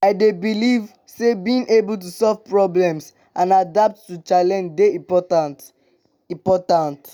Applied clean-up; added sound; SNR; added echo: none; none; none; none.